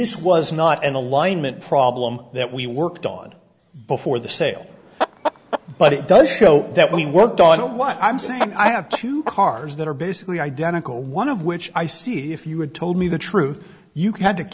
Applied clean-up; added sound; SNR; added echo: none; Chicken, rooster; 8 dB; none.